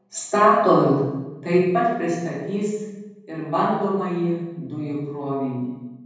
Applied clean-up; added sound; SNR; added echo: none; none; none; reverberation time 1.3 s.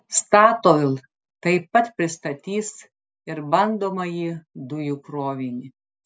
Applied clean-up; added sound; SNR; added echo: none; none; none; none.